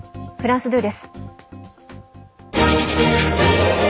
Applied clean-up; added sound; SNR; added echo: none; none; none; none.